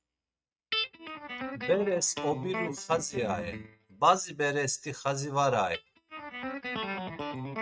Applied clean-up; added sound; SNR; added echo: neural mask model RNNoise.